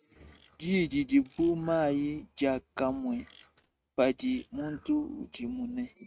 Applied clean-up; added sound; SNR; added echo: neural mask model RNNoise.